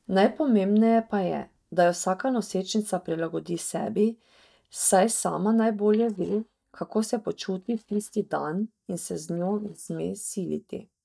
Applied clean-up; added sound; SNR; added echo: neural mask model DeepFilterNet 3.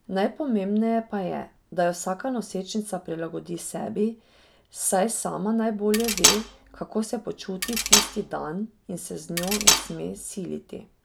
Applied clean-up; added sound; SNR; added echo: none; Cutlery, silverware; -3 dB; none.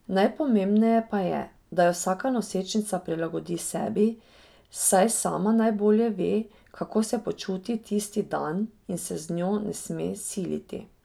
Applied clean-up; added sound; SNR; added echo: none; none; none; none.